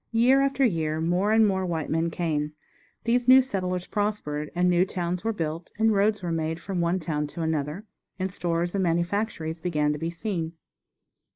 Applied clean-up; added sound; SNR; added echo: neural mask model Resemble Enhance denoiser.